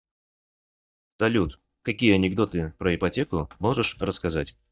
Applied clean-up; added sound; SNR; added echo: neural mask model DeepFilterNet 3.